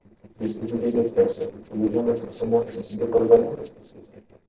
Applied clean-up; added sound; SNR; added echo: neural separator model SepFormer DNS4.